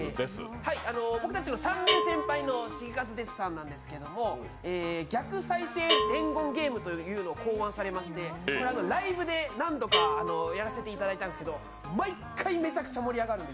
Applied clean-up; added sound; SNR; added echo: none; Bell; 5 dB; none.